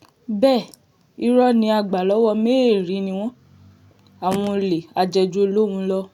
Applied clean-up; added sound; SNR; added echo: none; Telephone; 16 dB; none.